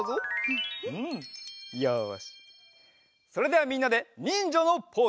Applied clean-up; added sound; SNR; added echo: none; none; none; none.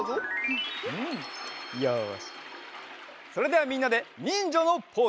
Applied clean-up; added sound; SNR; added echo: none; Toilet flush; 14 dB; none.